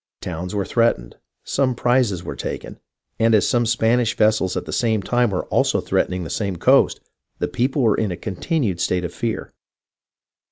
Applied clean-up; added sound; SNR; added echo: none; none; none; none.